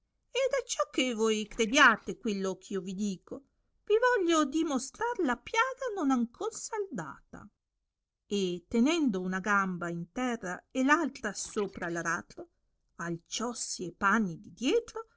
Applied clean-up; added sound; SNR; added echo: neural separator model SepFormer DNS4.